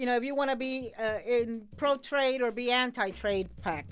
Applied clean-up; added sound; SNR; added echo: none; none; none; none.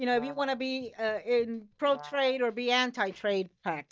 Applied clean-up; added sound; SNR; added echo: neural mask model DeepFilterNet 3.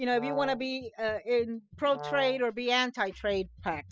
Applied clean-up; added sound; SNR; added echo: classical method spectral subtraction.